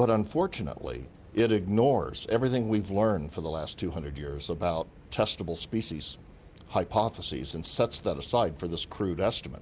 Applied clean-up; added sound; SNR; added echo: none; none; none; none.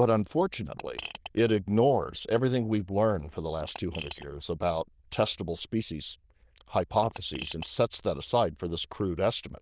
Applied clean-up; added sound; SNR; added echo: neural diffusion model UNIVERSE++.